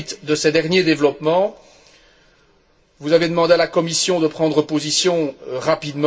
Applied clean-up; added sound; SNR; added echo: none; none; none; reverberation time 0.2 s.